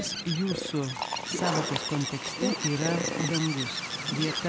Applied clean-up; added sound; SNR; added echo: none; Bird + Liquid; 1 dB; none.